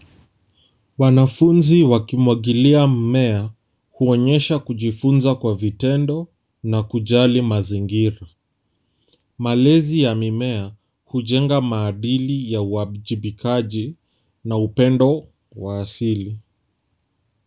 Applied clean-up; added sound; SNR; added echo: none; none; none; none.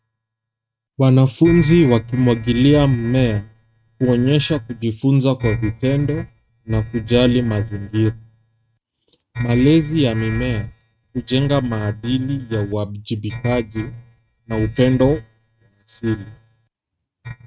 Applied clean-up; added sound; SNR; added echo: neural mask model RNNoise.